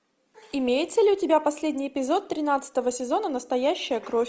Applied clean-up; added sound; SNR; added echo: none; none; none; none.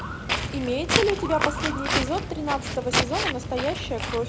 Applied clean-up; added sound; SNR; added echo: none; Walk, footsteps; 0 dB; none.